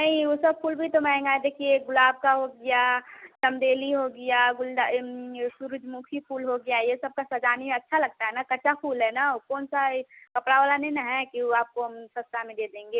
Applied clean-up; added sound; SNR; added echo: none; none; none; none.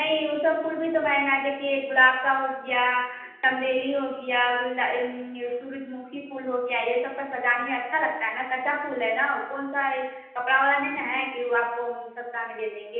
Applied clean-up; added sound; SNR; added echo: none; none; none; reverberation time 0.9 s.